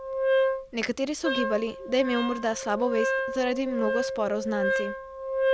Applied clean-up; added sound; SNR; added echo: none; Wind instrument, woodwind instrument; 0 dB; none.